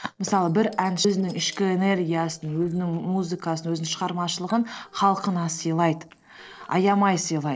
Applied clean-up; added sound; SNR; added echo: neural separator model SepFormer DNS4.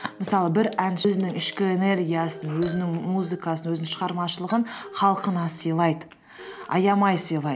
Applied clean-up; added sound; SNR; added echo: none; Chink, clink / Liquid; 20 dB; none.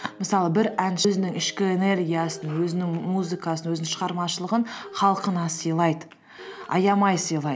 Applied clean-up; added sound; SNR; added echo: none; none; none; none.